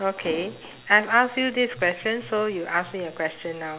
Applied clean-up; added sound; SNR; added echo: none; Explosion; 14 dB; none.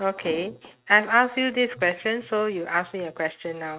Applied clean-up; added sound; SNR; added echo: neural mask model RNNoise.